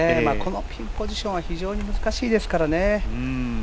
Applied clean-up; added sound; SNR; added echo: none; none; none; none.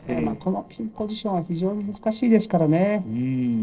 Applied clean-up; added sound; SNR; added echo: neural separator model SepFormer DNS4.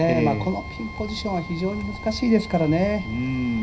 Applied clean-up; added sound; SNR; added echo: none; Wind instrument, woodwind instrument; 16 dB; reverberation time 0.4 s.